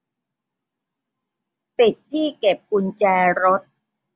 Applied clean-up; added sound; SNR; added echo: none; none; none; none.